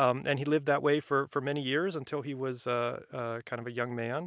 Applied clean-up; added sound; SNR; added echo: none; none; none; none.